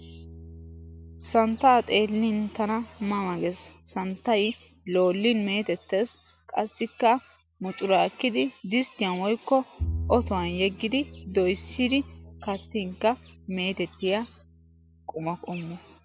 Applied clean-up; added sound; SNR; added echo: none; Bowed string instrument; 15 dB; none.